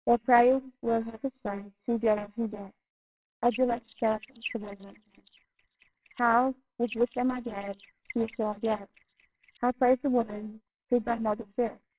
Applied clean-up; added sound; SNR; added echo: neural separator model SepFormer WHAMR!.